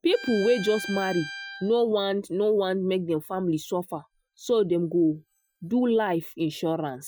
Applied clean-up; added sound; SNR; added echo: classical method Wiener filter.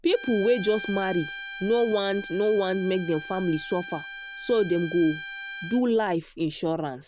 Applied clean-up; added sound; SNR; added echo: none; Bowed string instrument; 13 dB; none.